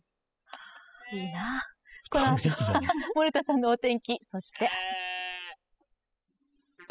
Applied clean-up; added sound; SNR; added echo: classical method spectral subtraction.